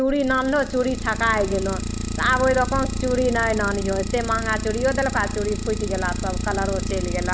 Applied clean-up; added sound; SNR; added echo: none; Idling; 4 dB; none.